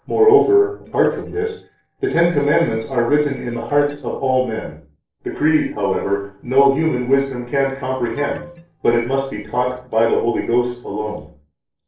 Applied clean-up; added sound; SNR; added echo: neural separator model SepFormer DNS4.